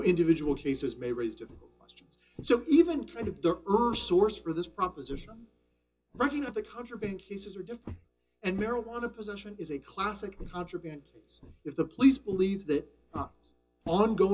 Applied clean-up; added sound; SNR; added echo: none; Walk, footsteps; 18 dB; reverberation time 0.2 s.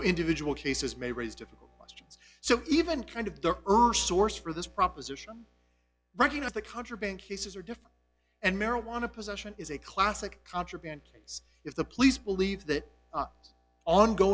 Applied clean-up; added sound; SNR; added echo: none; none; none; none.